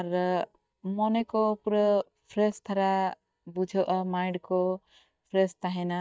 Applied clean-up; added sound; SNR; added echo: neural mask model DeepFilterNet 3.